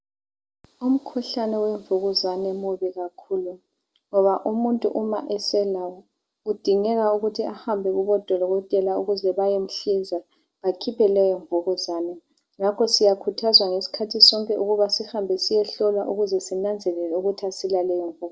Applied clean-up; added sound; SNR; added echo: none; none; none; none.